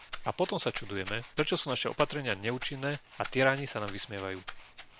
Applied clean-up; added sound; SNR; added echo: none; Rattle (instrument); 3 dB; none.